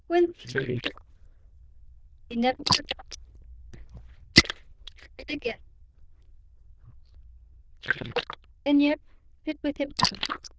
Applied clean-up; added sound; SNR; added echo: neural diffusion model UNIVERSE++.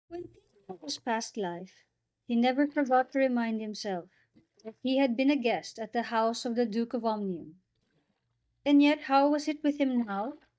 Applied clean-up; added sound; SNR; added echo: neural mask model DeepFilterNet 3.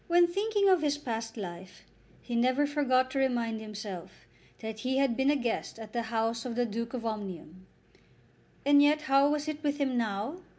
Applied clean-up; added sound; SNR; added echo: none; none; none; none.